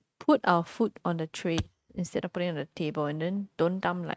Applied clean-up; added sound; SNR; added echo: neural mask model RNNoise.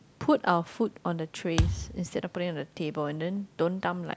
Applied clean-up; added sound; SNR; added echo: none; Thump, thud; 1 dB; none.